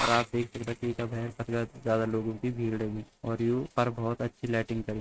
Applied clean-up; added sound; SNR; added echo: neural mask model RNNoise.